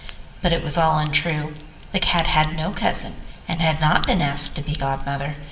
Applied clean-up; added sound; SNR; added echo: none; Crack; 17 dB; reverberation time 0.8 s.